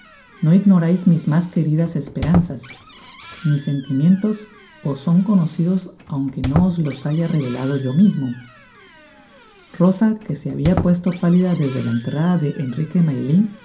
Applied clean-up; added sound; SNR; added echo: none; Squeak; 15 dB; reverberation time 0.3 s.